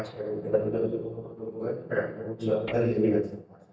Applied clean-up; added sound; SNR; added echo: neural mask model DeepFilterNet 3.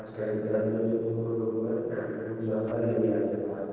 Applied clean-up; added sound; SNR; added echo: neural separator model SepFormer DNS4.